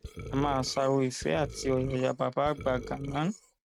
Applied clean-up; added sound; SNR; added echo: neural mask model RNNoise.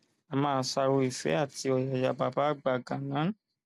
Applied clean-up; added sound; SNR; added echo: none; none; none; none.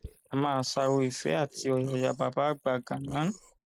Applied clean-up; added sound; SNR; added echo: neural mask model Resemble Enhance denoiser.